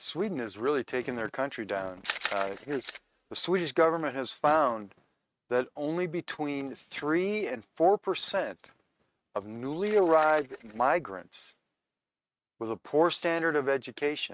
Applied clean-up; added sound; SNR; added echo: neural mask model RNNoise.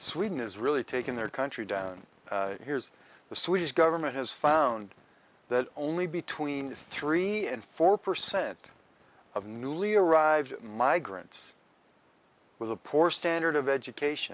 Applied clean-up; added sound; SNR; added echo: none; none; none; none.